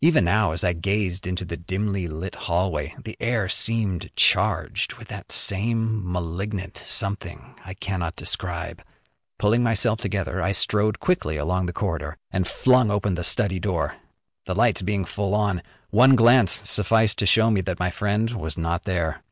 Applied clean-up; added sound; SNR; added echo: none; none; none; none.